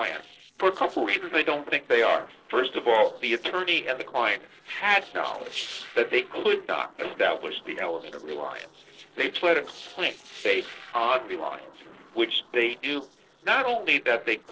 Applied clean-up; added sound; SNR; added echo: neural separator model SepFormer DNS4.